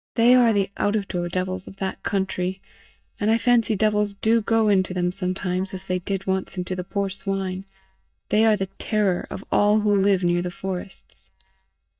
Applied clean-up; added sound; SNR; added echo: neural mask model DeepFilterNet 3.